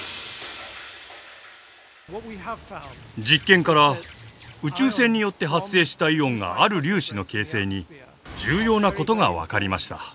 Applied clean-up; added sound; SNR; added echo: none; none; none; none.